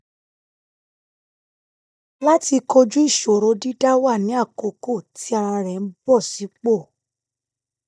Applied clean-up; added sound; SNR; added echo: neural mask model DeepFilterNet 3.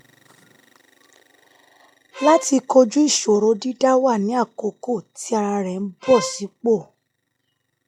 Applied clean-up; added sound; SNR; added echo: classical method log-MMSE.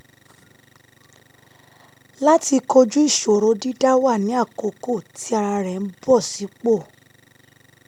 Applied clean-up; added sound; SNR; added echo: none; none; none; none.